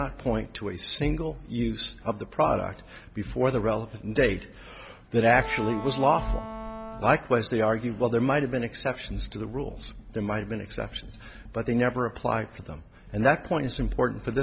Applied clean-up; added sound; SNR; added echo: none; Wind instrument, woodwind instrument; 11 dB; none.